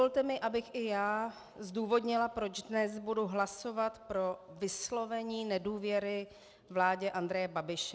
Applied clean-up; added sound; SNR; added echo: none; none; none; none.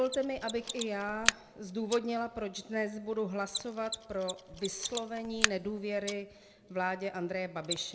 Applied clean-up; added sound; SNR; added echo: none; Mechanisms; 5 dB; reverberation time 1.0 s.